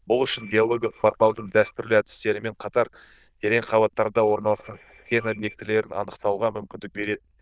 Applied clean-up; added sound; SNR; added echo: neural diffusion model UNIVERSE++.